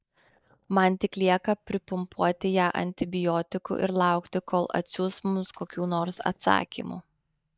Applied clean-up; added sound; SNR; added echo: neural mask model DeepFilterNet 3.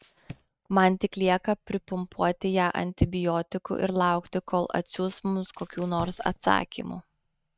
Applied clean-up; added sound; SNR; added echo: neural mask model RNNoise.